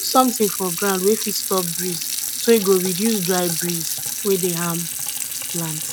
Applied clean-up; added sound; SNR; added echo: none; Sink (filling or washing) / Water tap, faucet; 4 dB; none.